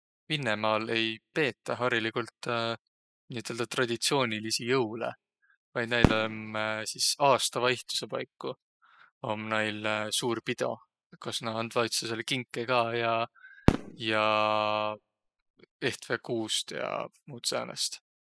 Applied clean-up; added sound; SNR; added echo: classical method spectral subtraction.